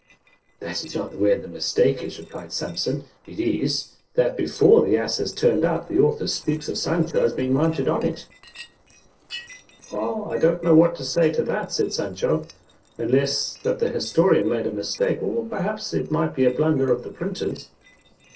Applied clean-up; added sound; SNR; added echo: neural separator model SepFormer DNS4.